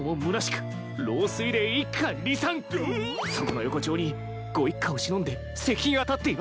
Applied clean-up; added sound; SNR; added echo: none; none; none; none.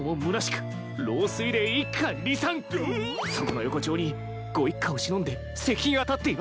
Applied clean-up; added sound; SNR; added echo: none; Glockenspiel; 20 dB; none.